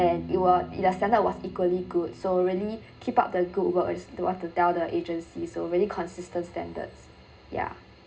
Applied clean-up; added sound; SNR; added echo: none; Piano; 19 dB; reverberation time 0.2 s.